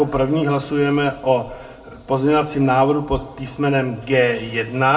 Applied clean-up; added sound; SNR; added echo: none; none; none; reverberation time 0.3 s.